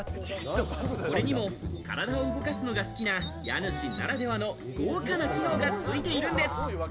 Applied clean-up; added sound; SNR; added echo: none; Bird vocalization, bird call, bird song; 19 dB; none.